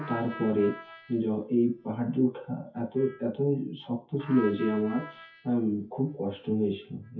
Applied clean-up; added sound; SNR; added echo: classical method WPE with log-MMSE.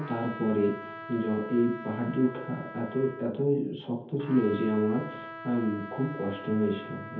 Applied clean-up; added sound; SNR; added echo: none; Trumpet; 13 dB; reverberation time 0.5 s.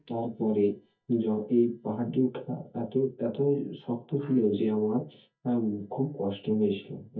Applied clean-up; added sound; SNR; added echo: neural mask model DeepFilterNet 3.